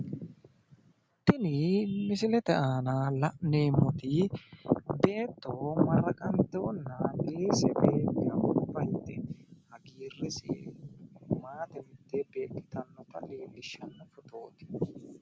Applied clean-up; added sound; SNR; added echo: none; none; none; none.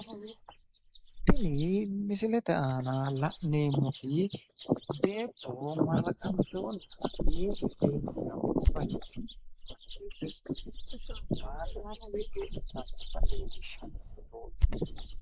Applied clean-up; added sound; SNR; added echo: neural mask model Resemble Enhance denoiser.